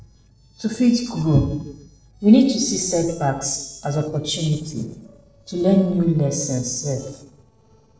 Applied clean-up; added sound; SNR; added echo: neural separator model SepFormer DNS4.